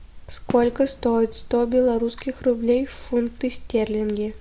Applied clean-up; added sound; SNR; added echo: none; Fireworks; 19 dB; none.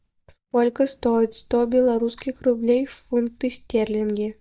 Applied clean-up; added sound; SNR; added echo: neural mask model DeepFilterNet 3.